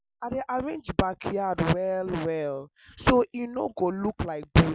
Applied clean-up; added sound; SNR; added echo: none; none; none; none.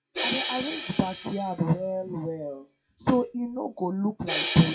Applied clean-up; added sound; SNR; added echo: classical method WPE with log-MMSE.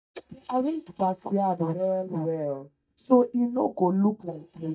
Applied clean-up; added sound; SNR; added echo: neural mask model DeepFilterNet 3.